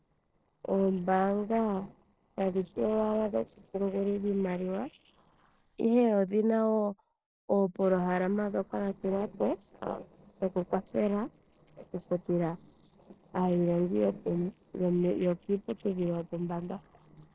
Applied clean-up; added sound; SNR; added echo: neural separator model SepFormer DNS4.